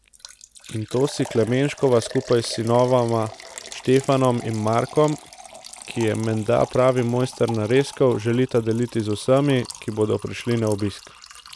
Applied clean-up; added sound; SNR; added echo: none; Liquid; 18 dB; none.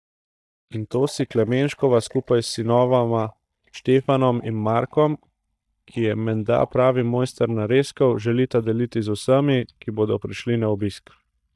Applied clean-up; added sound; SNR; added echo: neural mask model DeepFilterNet 3.